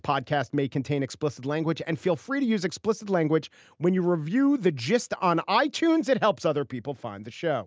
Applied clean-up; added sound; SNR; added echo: none; none; none; none.